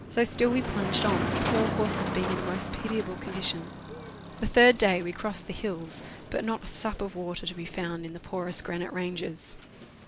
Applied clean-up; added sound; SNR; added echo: none; Motor vehicle (road); 6 dB; none.